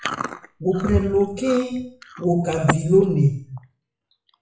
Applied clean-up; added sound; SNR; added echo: classical method WPE with log-MMSE.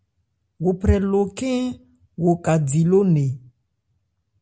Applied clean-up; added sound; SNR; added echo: none; none; none; none.